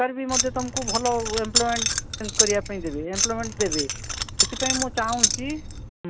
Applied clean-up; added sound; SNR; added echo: none; Keys jangling; -2 dB; none.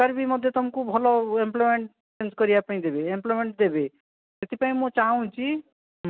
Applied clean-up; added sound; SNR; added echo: none; none; none; none.